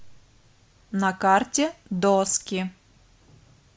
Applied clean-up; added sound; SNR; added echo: none; none; none; none.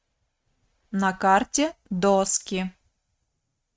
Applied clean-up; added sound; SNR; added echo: neural mask model RNNoise.